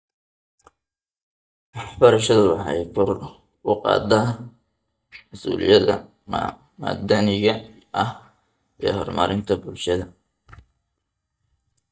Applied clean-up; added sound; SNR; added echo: neural mask model DeepFilterNet 3.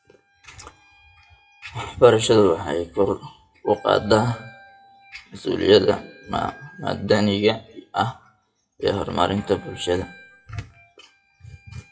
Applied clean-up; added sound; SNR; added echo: classical method WPE with log-MMSE.